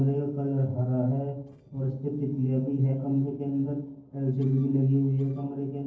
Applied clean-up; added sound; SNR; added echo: neural separator model SepFormer DNS4.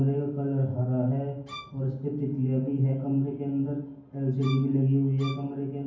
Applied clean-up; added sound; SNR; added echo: none; Bowed string instrument; 18 dB; reverberation time 0.9 s.